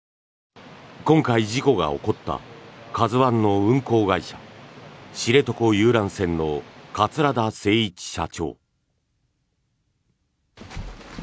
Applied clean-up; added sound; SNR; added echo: none; none; none; none.